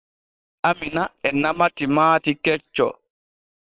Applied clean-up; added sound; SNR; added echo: neural separator model SepFormer WHAM!.